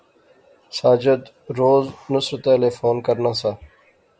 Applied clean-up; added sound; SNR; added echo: none; none; none; none.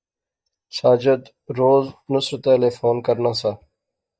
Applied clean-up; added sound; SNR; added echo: neural mask model DeepFilterNet 3.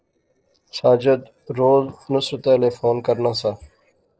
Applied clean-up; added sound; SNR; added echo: neural separator model SepFormer DNS4.